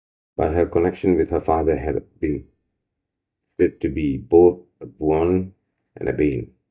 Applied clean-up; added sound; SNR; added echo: neural mask model DeepFilterNet 3.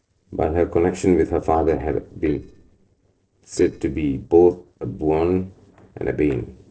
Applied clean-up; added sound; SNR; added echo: neural separator model SepFormer DNS4.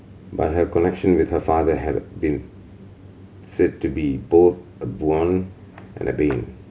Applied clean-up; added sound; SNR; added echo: none; none; none; none.